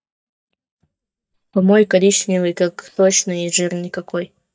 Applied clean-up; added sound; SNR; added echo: neural mask model DeepFilterNet 3.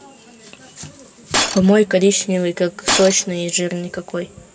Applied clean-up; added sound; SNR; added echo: none; Shatter; 4 dB; reverberation time 1.9 s.